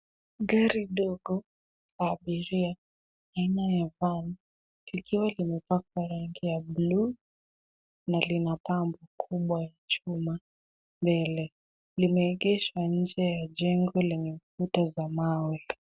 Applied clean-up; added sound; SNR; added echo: none; none; none; none.